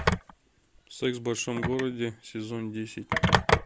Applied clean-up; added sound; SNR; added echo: none; Telephone; -3 dB; none.